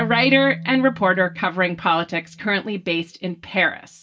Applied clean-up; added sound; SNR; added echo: none; Marimba, xylophone; 15 dB; reverberation time 0.1 s.